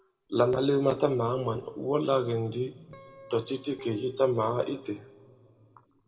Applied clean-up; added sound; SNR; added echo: none; Guitar; 20 dB; reverberation time 1.8 s.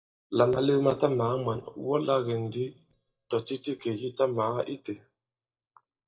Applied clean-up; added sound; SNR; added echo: neural mask model DeepFilterNet 3.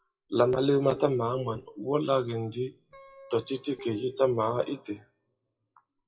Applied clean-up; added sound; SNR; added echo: classical method WPE with log-MMSE.